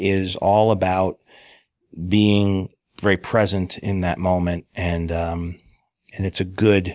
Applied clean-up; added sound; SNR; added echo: none; none; none; none.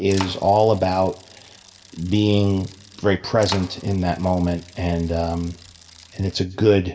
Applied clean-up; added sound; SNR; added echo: none; Bicycle; 18 dB; reverberation time 0.7 s.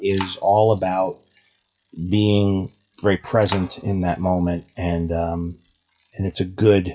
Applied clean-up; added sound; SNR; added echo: classical method WPE with log-MMSE.